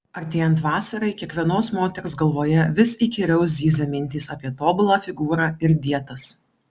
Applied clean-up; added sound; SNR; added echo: none; none; none; none.